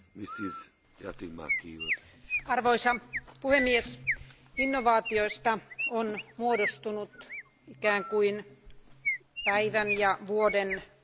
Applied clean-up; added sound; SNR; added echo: none; Chirp, tweet; 7 dB; none.